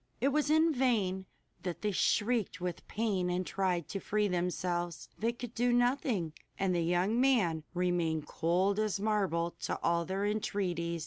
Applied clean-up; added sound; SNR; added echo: none; none; none; none.